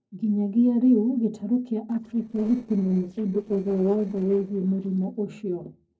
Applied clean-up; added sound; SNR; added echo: neural separator model SepFormer DNS4.